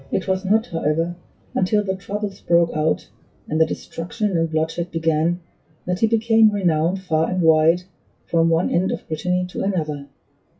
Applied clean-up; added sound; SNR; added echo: classical method WPE with log-MMSE.